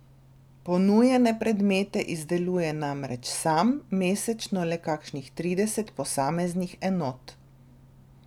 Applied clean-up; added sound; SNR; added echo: none; none; none; none.